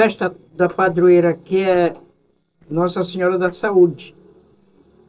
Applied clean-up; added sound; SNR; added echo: neural separator model SepFormer DNS4.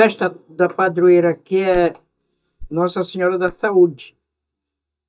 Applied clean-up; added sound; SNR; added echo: neural mask model DeepFilterNet 3.